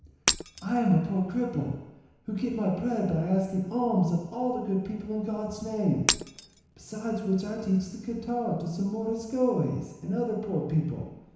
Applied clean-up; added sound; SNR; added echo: none; Shatter; 5 dB; reverberation time 1.0 s.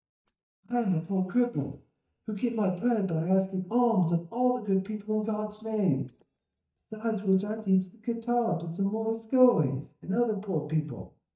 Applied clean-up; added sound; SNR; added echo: neural mask model DeepFilterNet 3.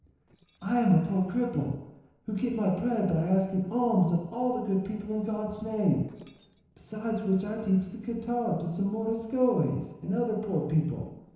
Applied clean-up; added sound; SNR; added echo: neural separator model SepFormer DNS4.